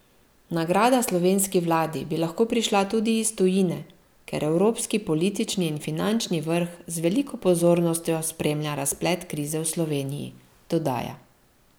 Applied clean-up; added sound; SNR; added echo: none; none; none; none.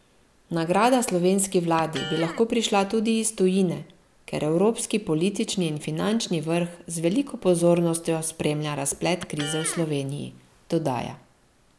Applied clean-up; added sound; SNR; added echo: none; Electric guitar; 16 dB; none.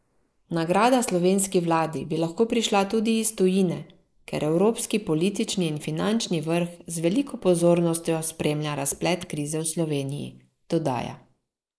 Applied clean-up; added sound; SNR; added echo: neural mask model Resemble Enhance denoiser.